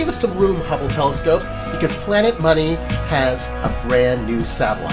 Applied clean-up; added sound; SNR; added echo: none; Piano; 15 dB; reverberation time 0.3 s.